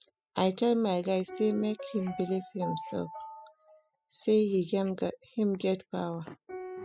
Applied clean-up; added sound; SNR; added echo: classical method spectral subtraction.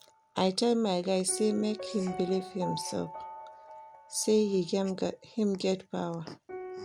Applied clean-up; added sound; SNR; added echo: none; Piano; 14 dB; none.